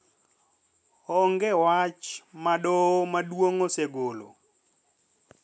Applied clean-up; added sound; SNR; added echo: none; none; none; none.